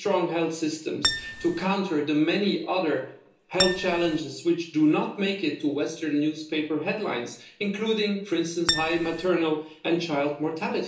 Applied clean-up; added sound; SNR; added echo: none; Acoustic guitar; 3 dB; reverberation time 1.2 s.